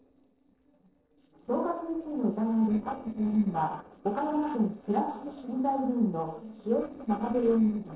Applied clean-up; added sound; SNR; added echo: neural separator model SepFormer DNS4.